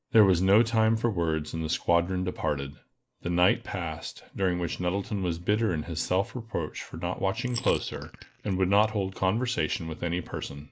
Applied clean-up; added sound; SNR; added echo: neural mask model Resemble Enhance denoiser.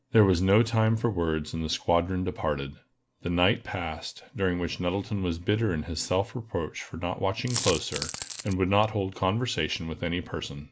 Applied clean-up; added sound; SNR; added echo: none; Coin (dropping); 7 dB; none.